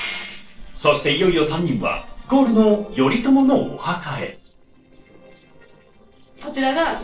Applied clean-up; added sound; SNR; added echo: neural separator model SepFormer DNS4.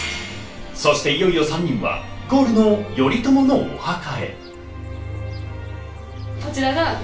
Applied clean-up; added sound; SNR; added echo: none; Cricket / Bird; 19 dB; reverberation time 0.3 s.